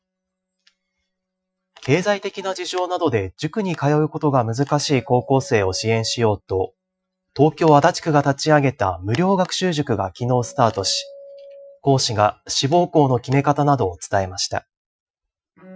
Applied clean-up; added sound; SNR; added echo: classical method Wiener filter.